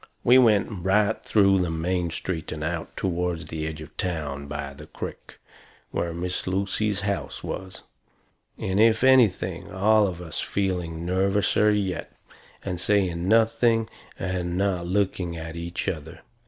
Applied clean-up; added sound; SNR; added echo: none; none; none; none.